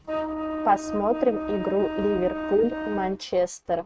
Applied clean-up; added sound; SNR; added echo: neural mask model RNNoise.